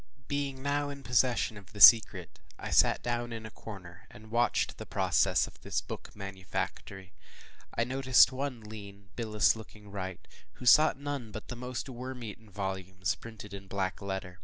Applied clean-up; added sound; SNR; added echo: none; none; none; none.